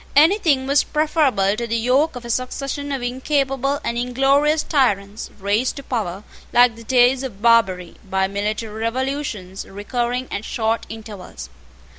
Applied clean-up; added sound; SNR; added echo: none; none; none; none.